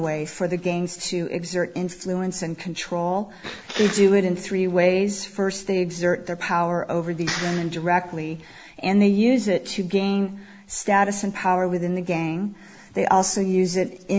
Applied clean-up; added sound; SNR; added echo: none; none; none; none.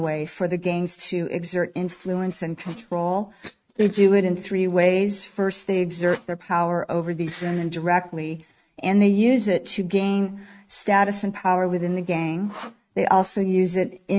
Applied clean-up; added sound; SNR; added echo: neural mask model RNNoise.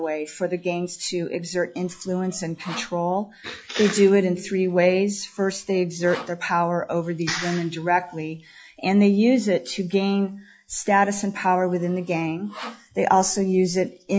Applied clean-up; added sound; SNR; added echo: classical method log-MMSE.